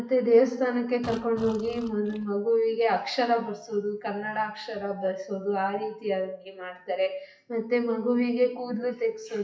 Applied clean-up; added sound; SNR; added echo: classical method WPE with log-MMSE.